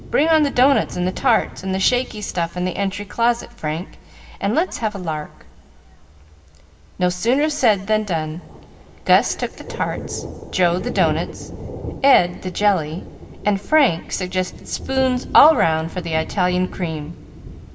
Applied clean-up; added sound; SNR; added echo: none; Thunder; 14 dB; reverberation time 0.8 s.